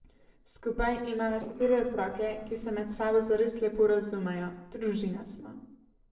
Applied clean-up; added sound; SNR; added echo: neural separator model SepFormer DNS4.